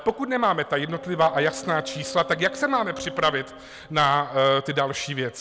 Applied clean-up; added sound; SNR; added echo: none; Boat, Water vehicle; 15 dB; none.